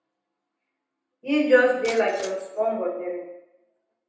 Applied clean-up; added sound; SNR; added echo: none; Shatter; 18 dB; reverberation time 0.9 s.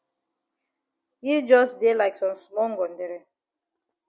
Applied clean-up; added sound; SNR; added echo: none; none; none; none.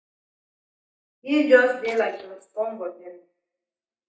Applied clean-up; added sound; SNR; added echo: neural mask model DeepFilterNet 3.